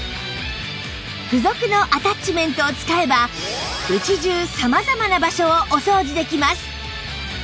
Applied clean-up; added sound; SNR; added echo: none; none; none; none.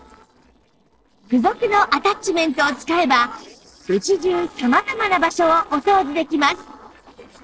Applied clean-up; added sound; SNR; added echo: neural separator model SepFormer DNS4.